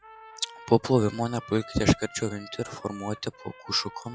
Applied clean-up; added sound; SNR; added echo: classical method log-MMSE.